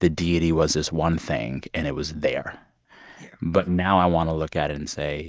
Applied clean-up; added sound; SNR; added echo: neural mask model DeepFilterNet 3.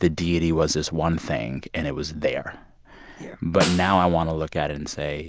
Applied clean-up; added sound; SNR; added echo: none; Snare drum; 8 dB; none.